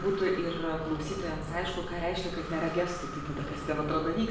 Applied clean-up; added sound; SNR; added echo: none; Breathing; 7 dB; reverberation time 0.7 s.